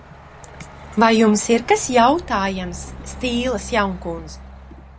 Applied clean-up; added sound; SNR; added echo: none; Truck; 16 dB; none.